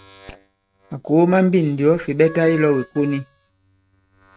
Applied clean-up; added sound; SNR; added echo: neural mask model RNNoise.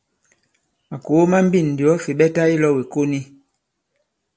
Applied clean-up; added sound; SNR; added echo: none; none; none; none.